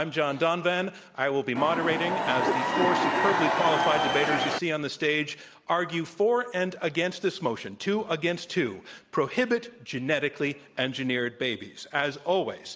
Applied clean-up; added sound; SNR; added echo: none; Crowd / Cheering; -2 dB; none.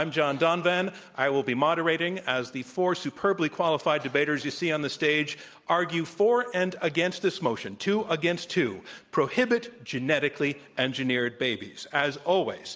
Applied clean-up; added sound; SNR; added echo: none; none; none; none.